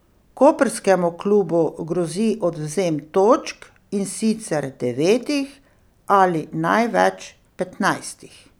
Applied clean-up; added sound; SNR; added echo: none; none; none; none.